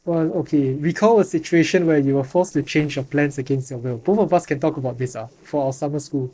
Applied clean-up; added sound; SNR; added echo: neural separator model SepFormer DNS4.